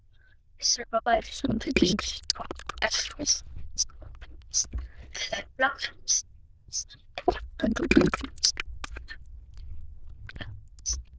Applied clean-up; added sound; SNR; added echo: neural diffusion model UNIVERSE++.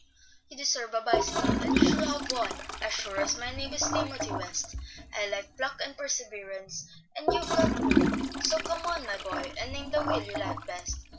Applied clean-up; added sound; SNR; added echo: none; Toilet flush / Gurgling; -3 dB; none.